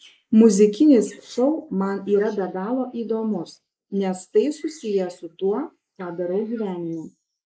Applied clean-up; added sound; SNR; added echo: neural mask model Resemble Enhance denoiser.